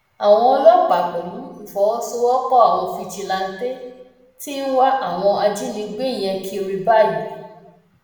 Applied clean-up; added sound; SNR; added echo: none; none; none; reverberation time 1.1 s.